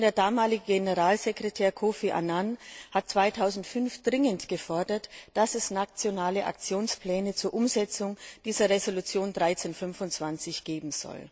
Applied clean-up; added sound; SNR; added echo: none; none; none; none.